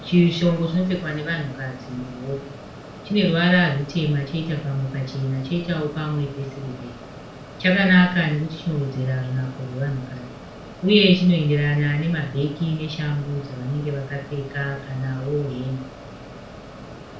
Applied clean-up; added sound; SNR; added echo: none; Mechanisms; 16 dB; reverberation time 0.3 s.